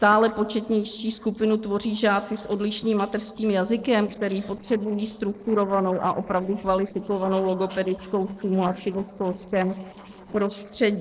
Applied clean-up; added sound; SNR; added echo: neural separator model SepFormer DNS4.